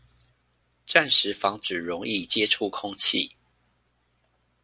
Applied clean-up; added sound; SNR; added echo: none; none; none; none.